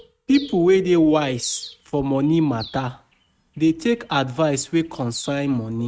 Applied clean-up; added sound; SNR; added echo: neural mask model RNNoise.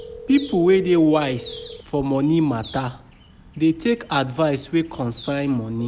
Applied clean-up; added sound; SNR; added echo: none; Bird + Telephone; 17 dB; none.